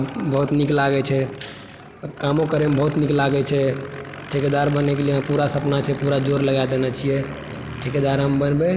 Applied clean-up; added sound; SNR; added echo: none; Aircraft; 15 dB; none.